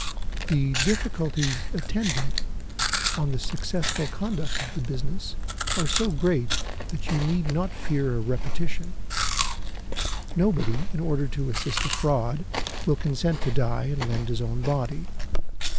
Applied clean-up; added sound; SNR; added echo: none; Chewing, mastication; -3 dB; none.